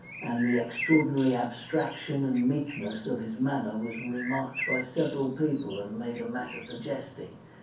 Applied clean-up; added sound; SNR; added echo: none; Bird; 10 dB; reverberation time 0.6 s.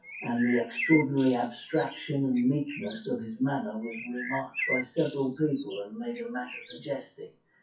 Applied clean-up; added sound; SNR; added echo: classical method WPE with log-MMSE.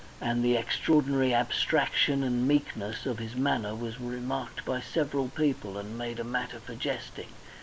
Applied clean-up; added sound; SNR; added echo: none; none; none; none.